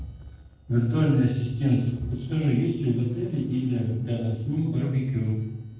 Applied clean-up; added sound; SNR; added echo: neural separator model SepFormer DNS4.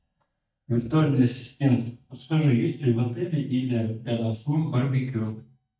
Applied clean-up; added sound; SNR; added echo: neural mask model DeepFilterNet 3.